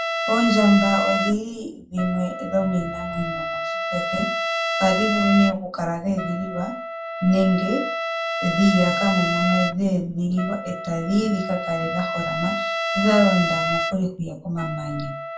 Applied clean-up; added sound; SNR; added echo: none; Trumpet; 4 dB; reverberation time 0.3 s.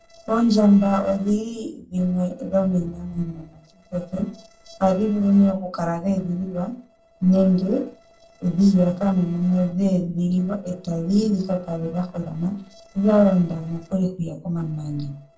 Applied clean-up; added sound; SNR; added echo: neural separator model SepFormer DNS4.